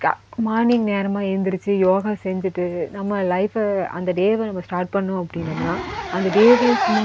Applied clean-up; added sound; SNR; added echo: none; Zipper (clothing); 10 dB; none.